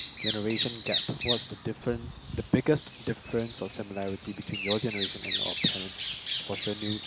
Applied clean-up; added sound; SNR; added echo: none; Bird vocalization, bird call, bird song; 2 dB; none.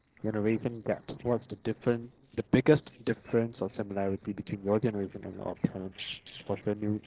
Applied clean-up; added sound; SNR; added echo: neural separator model SepFormer DNS4.